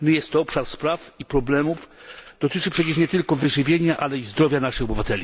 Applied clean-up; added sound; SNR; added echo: none; none; none; none.